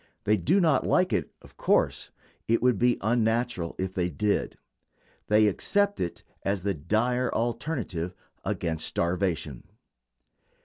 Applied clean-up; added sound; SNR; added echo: none; none; none; none.